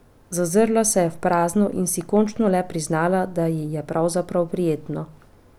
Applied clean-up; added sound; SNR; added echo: none; none; none; none.